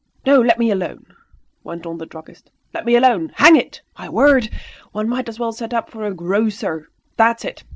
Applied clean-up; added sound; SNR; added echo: none; none; none; none.